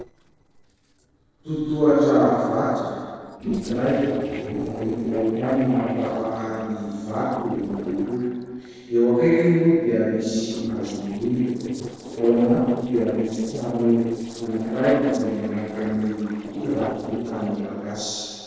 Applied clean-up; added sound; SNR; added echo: neural separator model SepFormer DNS4.